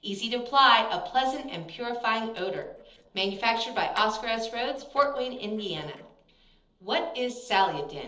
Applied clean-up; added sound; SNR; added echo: neural separator model SepFormer DNS4.